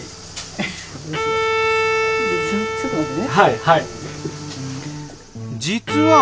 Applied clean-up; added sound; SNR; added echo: none; Bowed string instrument; 2 dB; none.